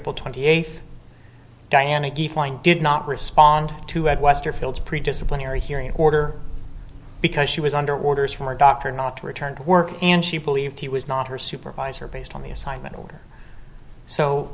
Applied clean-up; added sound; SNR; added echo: none; Wind; 10 dB; none.